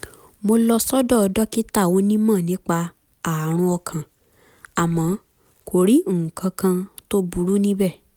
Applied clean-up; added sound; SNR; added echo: none; none; none; none.